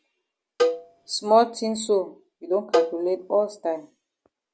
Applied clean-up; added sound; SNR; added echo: none; Cowbell; 4 dB; none.